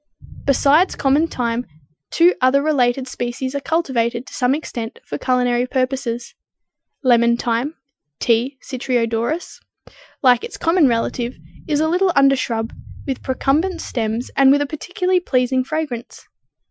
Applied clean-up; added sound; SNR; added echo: classical method Wiener filter.